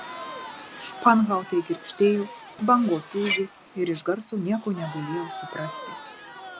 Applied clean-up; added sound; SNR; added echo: none; Crowd + Cutlery, silverware; 11 dB; none.